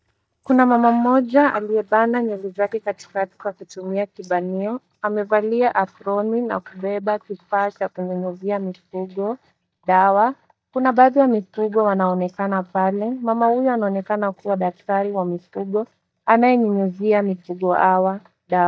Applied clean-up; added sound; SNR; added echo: neural mask model DeepFilterNet 3.